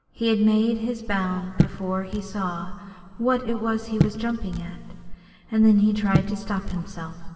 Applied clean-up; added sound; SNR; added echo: none; Raindrop / Drip; 4 dB; reverberation time 2.6 s.